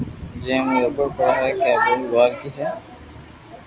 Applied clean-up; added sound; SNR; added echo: none; none; none; none.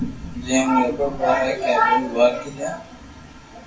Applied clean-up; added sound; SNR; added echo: none; none; none; reverberation time 0.2 s.